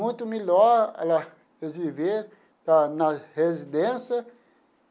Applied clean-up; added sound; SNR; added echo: none; none; none; none.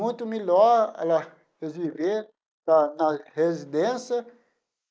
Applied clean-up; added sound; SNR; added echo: neural mask model Resemble Enhance denoiser.